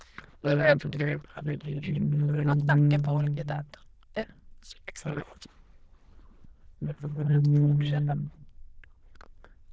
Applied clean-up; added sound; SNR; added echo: neural diffusion model UNIVERSE++.